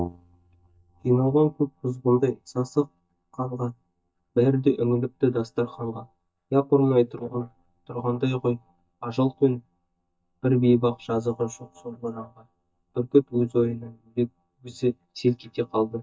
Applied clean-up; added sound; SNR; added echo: neural mask model DeepFilterNet 3.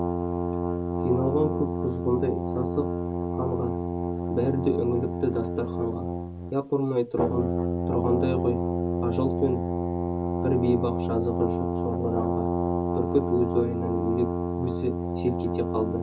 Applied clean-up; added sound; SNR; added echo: none; Brass instrument; -1 dB; reverberation time 0.2 s.